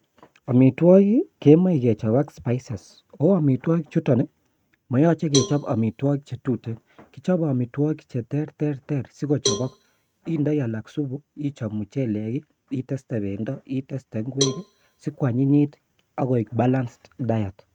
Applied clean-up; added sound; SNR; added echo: neural mask model RNNoise.